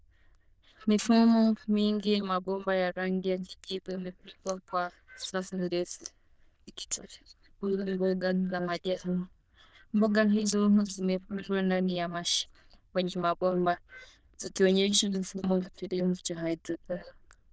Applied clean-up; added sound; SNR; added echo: neural diffusion model UNIVERSE++.